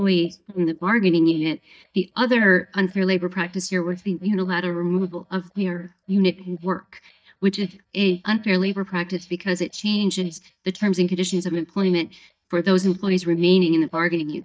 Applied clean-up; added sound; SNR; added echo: neural mask model DeepFilterNet 3.